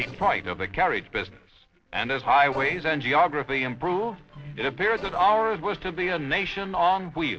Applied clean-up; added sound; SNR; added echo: neural separator model SepFormer DNS4.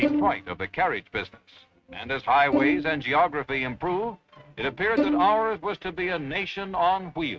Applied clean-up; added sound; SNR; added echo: neural mask model RNNoise.